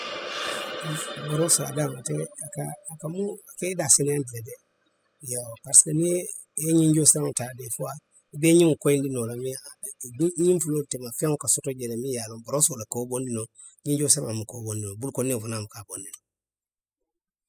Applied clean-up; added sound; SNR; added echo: classical method spectral subtraction.